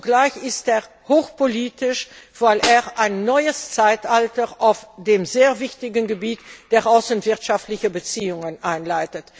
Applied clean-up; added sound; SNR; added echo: none; Snare drum; 11 dB; none.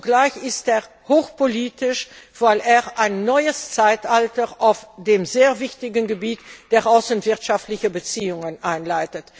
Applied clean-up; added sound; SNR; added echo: none; none; none; none.